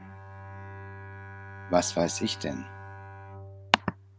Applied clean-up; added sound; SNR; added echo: none; Bowed string instrument; 11 dB; none.